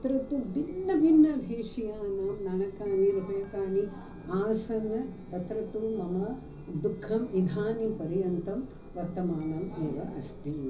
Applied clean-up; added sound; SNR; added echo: none; Chime; 18 dB; reverberation time 0.5 s.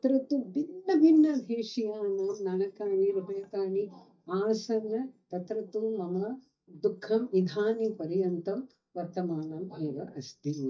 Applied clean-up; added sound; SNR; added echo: neural mask model DeepFilterNet 3.